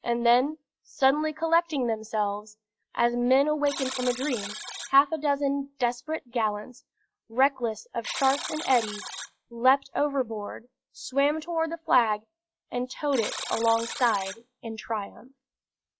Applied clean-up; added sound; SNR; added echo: classical method log-MMSE.